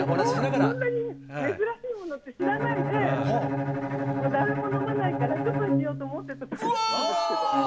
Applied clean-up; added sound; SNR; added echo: none; Bowed string instrument; 1 dB; none.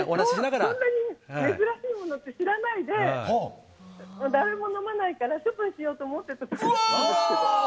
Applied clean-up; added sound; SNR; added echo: none; none; none; none.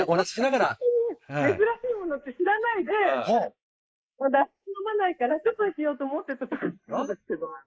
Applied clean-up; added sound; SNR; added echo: neural mask model Resemble Enhance denoiser.